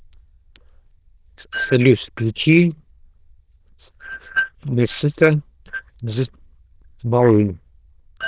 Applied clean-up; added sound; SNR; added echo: neural diffusion model UNIVERSE++.